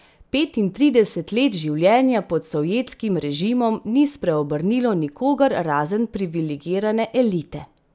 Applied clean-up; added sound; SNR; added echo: none; none; none; none.